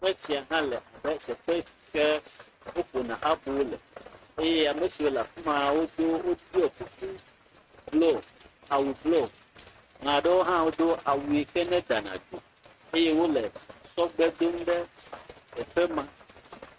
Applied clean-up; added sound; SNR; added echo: neural mask model RNNoise.